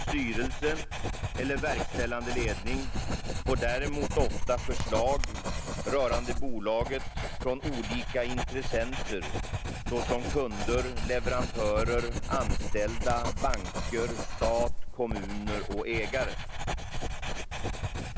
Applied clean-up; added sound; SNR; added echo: none; Writing; -2 dB; none.